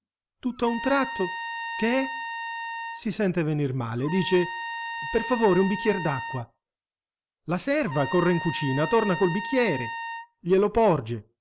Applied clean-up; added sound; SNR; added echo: none; Trumpet; 8 dB; none.